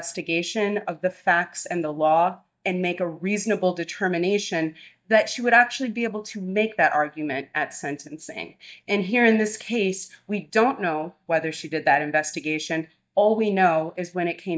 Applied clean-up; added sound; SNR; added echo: neural mask model DeepFilterNet 3.